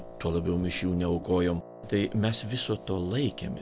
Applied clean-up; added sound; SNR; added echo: none; Wind instrument, woodwind instrument; 17 dB; none.